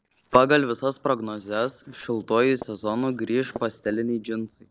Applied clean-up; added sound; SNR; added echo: neural separator model SepFormer DNS4.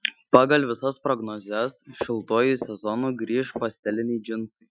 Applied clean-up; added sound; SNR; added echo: classical method Wiener filter.